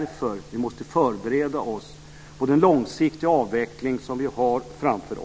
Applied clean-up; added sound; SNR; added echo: none; none; none; none.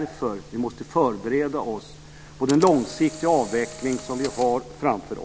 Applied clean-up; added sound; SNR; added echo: none; Camera; 17 dB; none.